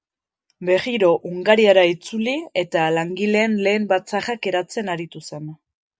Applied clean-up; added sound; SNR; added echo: none; none; none; none.